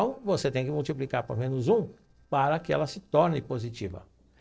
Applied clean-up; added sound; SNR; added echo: neural separator model SepFormer DNS4.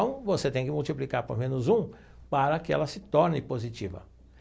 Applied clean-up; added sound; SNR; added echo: none; none; none; none.